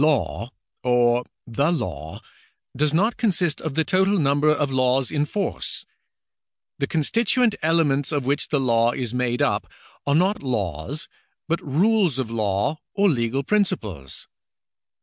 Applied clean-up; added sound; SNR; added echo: none; none; none; none.